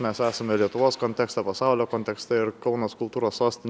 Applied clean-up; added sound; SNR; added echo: none; none; none; none.